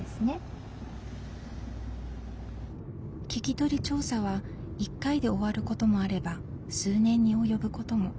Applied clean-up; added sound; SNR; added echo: none; none; none; none.